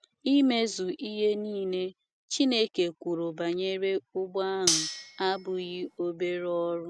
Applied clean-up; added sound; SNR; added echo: none; Cutlery, silverware; 3 dB; none.